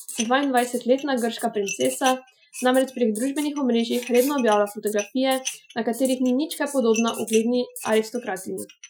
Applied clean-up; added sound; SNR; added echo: classical method Wiener filter.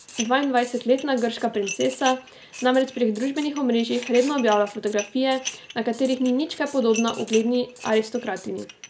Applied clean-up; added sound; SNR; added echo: none; Dishes, pots, and pans + Writing; 14 dB; none.